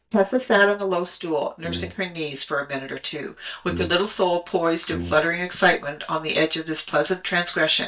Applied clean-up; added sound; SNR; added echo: neural mask model DeepFilterNet 3.